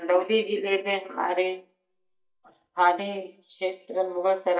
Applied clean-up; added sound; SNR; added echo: neural mask model DeepFilterNet 3.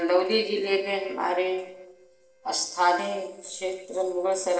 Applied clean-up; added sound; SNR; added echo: neural separator model SepFormer DNS4.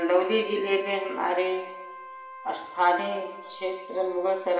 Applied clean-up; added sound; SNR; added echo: none; Wind instrument, woodwind instrument; 15 dB; reverberation time 1.0 s.